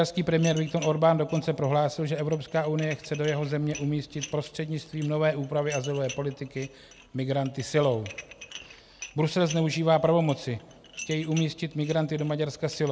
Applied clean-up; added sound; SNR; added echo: none; Dishes, pots, and pans; 18 dB; none.